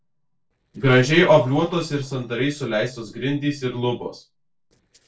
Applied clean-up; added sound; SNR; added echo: neural separator model SepFormer DNS4.